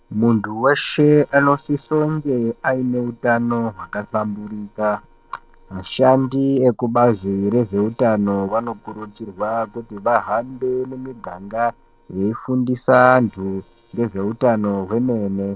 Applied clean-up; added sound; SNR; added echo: neural separator model SepFormer DNS4.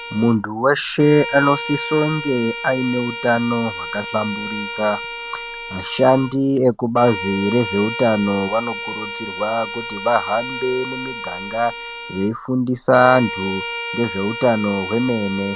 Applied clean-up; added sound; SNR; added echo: none; Bowed string instrument; 10 dB; none.